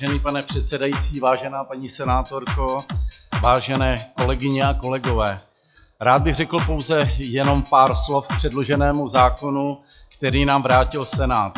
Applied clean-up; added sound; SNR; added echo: classical method log-MMSE.